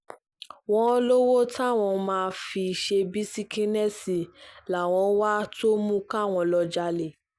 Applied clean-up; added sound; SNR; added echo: none; none; none; none.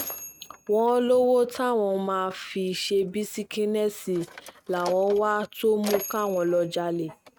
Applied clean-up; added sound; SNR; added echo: neural mask model RNNoise.